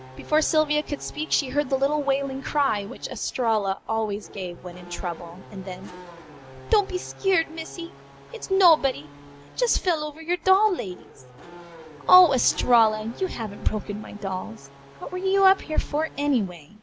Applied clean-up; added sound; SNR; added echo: none; Race car, auto racing / Accelerating, revving, vroom; 19 dB; none.